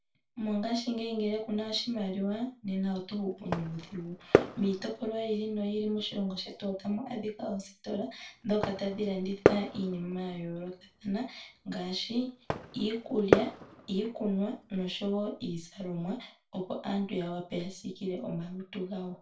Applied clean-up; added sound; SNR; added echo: none; Fireworks; 0 dB; reverberation time 0.3 s.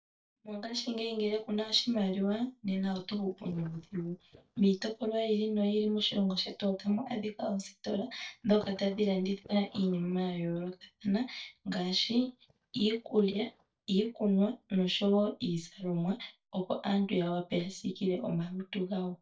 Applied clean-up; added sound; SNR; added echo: neural mask model DeepFilterNet 3.